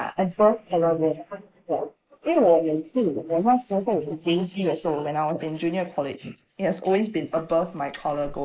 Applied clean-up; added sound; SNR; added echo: neural mask model Resemble Enhance denoiser.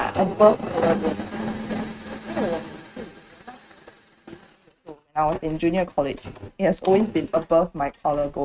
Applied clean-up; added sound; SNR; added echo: neural mask model RNNoise.